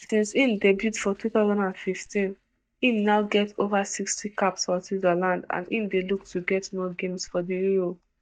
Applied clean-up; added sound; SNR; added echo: neural mask model DeepFilterNet 3.